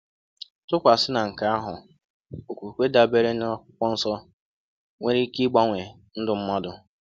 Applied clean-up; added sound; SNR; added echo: none; none; none; none.